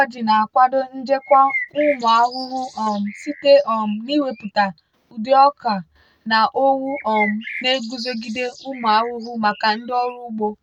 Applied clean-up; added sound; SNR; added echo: none; Bird; 14 dB; none.